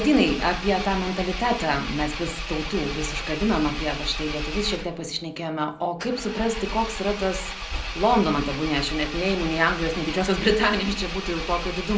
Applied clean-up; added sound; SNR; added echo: none; Engine; 7 dB; reverberation time 0.5 s.